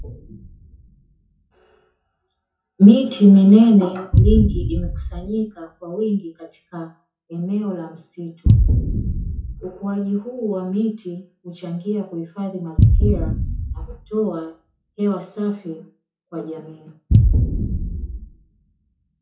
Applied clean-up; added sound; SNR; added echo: classical method WPE with log-MMSE.